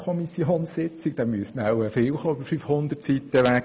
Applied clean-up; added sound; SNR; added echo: none; none; none; none.